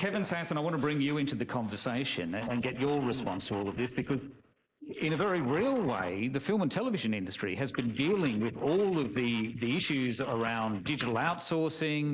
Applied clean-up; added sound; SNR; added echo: neural mask model Resemble Enhance denoiser.